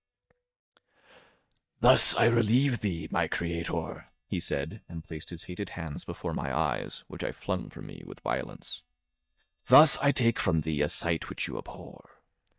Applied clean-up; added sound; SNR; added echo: neural mask model DeepFilterNet 3.